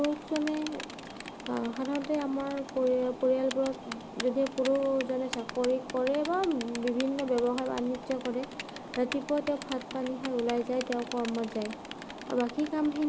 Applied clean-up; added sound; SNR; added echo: none; Typing; 14 dB; none.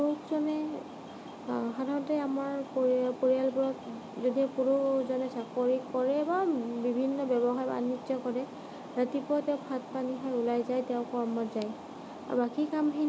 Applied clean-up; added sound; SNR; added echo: none; none; none; none.